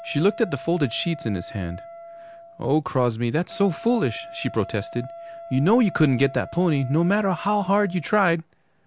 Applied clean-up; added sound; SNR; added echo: none; Wind instrument, woodwind instrument; 17 dB; none.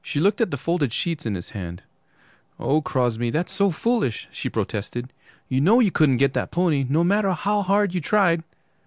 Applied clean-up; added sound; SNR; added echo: none; none; none; none.